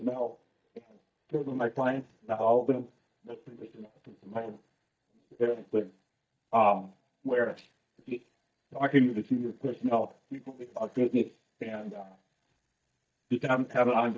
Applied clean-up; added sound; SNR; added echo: neural mask model DeepFilterNet 3.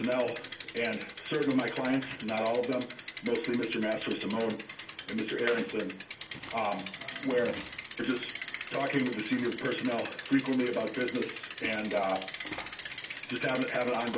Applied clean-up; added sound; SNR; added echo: none; Bicycle; 4 dB; reverberation time 0.3 s.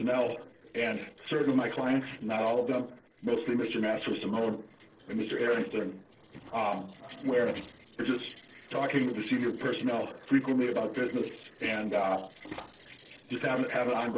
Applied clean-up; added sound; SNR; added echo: neural separator model SepFormer DNS4.